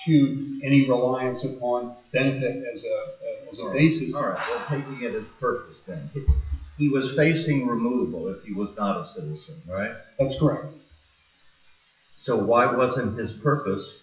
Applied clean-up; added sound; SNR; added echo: classical method WPE with log-MMSE.